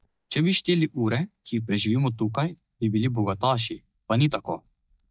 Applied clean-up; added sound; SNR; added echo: neural mask model DeepFilterNet 3.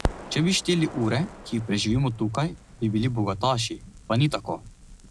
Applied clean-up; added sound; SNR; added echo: none; Crackle; 12 dB; none.